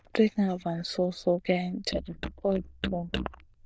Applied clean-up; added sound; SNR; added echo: neural diffusion model UNIVERSE++.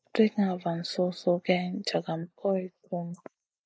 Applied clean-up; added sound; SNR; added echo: neural mask model Resemble Enhance denoiser.